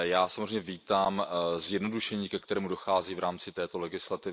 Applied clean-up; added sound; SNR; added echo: neural mask model Resemble Enhance denoiser.